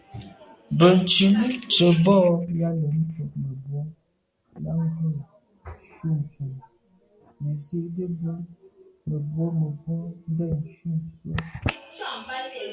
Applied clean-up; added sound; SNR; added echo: none; none; none; none.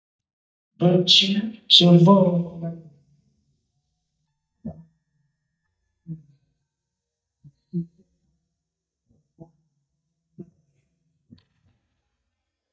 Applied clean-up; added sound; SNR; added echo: neural mask model DeepFilterNet 3.